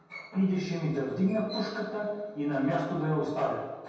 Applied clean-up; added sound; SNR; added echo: none; none; none; reverberation time 1.1 s.